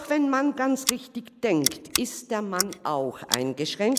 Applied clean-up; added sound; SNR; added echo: neural mask model Resemble Enhance denoiser.